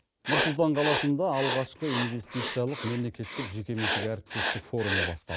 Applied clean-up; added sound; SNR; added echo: neural mask model Resemble Enhance denoiser.